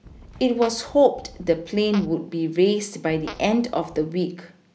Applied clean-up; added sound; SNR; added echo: none; Fart + Wind; 20 dB; none.